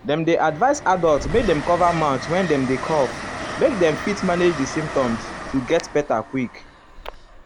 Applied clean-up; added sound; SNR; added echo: none; Train; 10 dB; none.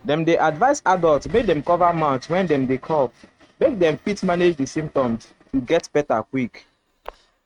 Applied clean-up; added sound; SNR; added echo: neural mask model RNNoise.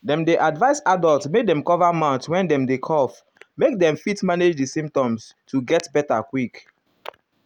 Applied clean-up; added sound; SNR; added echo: none; none; none; none.